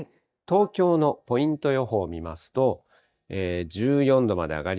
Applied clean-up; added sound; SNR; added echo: neural mask model DeepFilterNet 3.